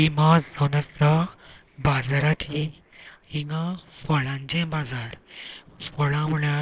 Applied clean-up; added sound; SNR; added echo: neural separator model SepFormer DNS4.